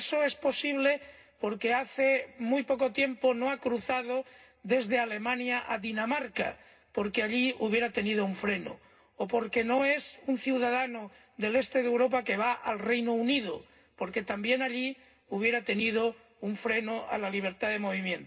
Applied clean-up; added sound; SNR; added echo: none; none; none; reverberation time 0.2 s.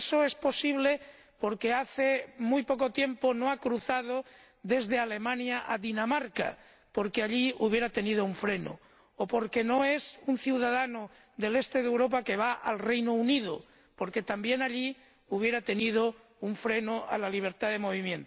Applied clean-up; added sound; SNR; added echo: none; none; none; none.